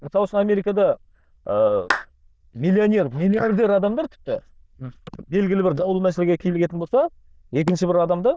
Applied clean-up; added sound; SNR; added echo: neural diffusion model UNIVERSE++.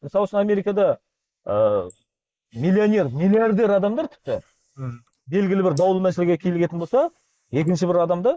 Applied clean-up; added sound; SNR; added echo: neural mask model Resemble Enhance denoiser.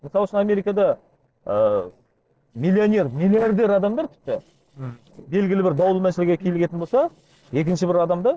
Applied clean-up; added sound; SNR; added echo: neural separator model SepFormer DNS4.